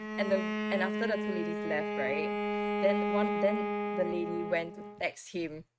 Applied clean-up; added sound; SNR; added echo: neural mask model RNNoise.